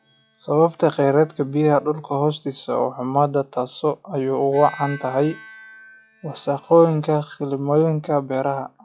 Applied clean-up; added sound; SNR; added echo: classical method log-MMSE.